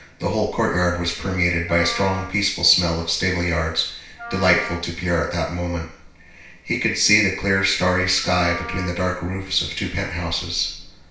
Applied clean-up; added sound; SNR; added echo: none; Wind instrument, woodwind instrument; 15 dB; reverberation time 0.6 s.